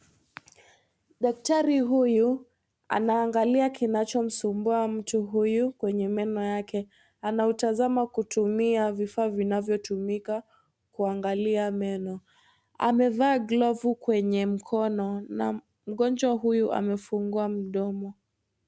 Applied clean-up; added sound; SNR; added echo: none; none; none; none.